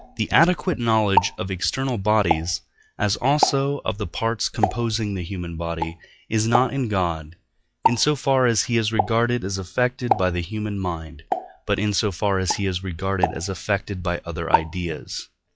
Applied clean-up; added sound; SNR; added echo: classical method log-MMSE.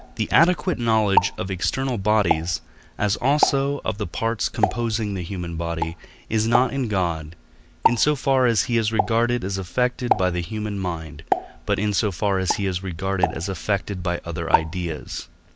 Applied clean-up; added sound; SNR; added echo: none; Explosion; 6 dB; none.